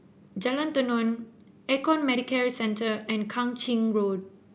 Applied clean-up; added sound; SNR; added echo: none; none; none; none.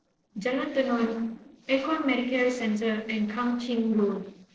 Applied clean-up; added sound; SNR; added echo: neural separator model SepFormer DNS4.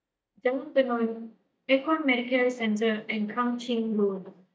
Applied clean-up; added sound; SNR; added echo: neural mask model DeepFilterNet 3.